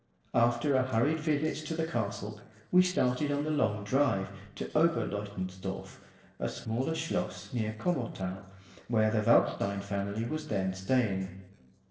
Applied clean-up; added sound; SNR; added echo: neural separator model SepFormer DNS4.